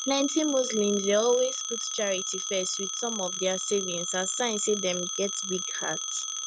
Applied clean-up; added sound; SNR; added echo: none; Telephone; 4 dB; none.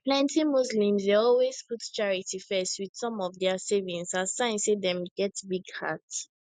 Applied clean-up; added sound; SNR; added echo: none; none; none; none.